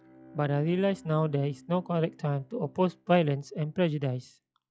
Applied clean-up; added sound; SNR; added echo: classical method log-MMSE.